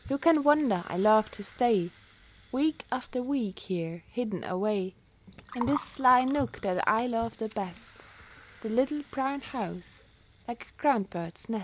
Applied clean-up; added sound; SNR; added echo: none; Gurgling; 18 dB; none.